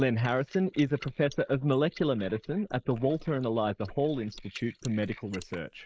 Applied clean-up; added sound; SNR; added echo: neural mask model Resemble Enhance denoiser.